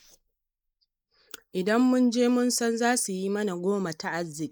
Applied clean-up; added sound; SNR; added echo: neural mask model Resemble Enhance denoiser.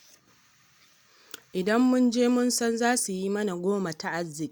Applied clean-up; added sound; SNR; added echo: none; none; none; none.